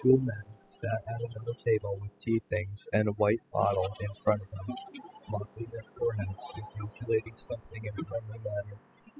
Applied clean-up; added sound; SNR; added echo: classical method spectral subtraction.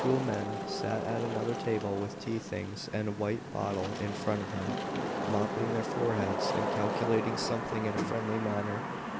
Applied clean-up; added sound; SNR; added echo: none; Wind / Rain; 1 dB; none.